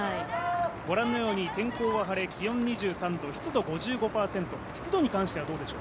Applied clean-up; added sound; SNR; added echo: none; none; none; none.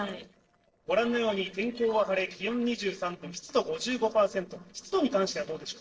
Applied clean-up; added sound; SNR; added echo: neural separator model SepFormer DNS4.